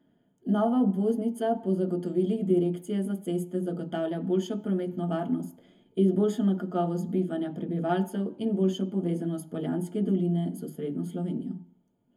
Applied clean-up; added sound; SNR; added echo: none; none; none; reverberation time 0.3 s.